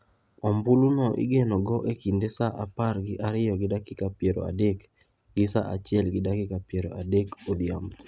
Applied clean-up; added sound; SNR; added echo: none; none; none; none.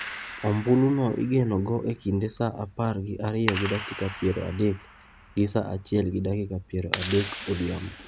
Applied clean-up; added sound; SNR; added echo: none; Clapping; 12 dB; none.